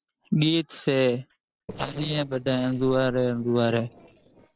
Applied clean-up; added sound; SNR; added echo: neural separator model SepFormer DNS4.